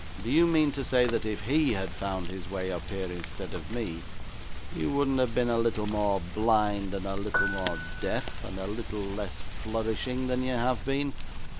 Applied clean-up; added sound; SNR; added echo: none; Piano + Rain; 4 dB; none.